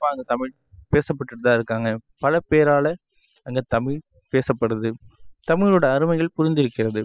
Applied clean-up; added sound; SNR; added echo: classical method spectral subtraction.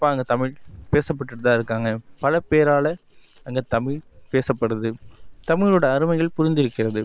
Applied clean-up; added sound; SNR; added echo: none; Chirp, tweet; 19 dB; none.